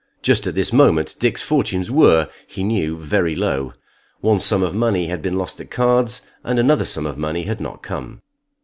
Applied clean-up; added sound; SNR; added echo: none; none; none; none.